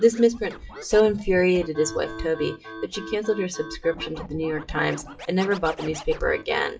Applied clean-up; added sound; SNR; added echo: classical method WPE with log-MMSE.